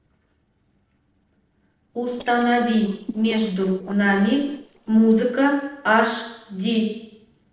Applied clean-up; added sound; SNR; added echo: neural separator model SepFormer DNS4.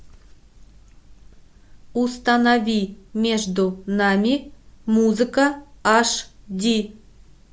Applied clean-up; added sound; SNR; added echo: none; none; none; none.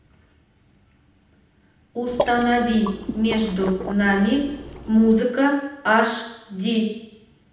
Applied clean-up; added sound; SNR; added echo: none; Water / Liquid; 9 dB; reverberation time 0.8 s.